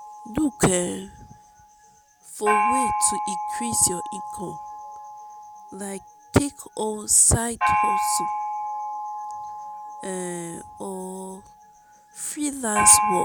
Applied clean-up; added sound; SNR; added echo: none; Gong; 2 dB; none.